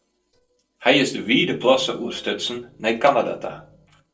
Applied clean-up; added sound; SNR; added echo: neural separator model SepFormer DNS4.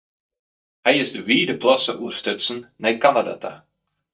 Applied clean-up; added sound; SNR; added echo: neural mask model DeepFilterNet 3.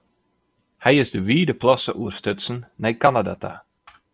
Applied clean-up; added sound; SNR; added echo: none; none; none; none.